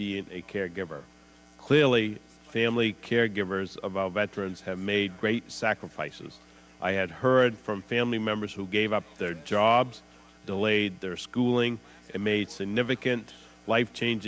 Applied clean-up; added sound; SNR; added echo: none; none; none; none.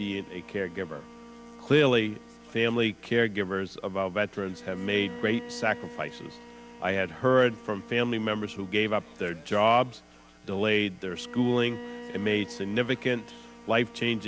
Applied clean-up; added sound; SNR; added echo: none; Bowed string instrument; 18 dB; none.